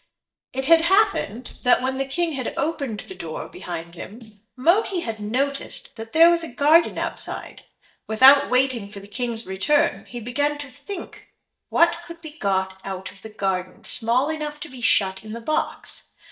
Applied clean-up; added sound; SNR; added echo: neural mask model DeepFilterNet 3.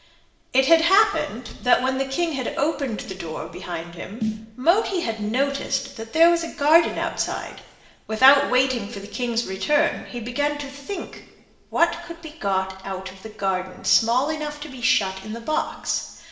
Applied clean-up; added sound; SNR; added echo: none; Snare drum; 10 dB; reverberation time 1.1 s.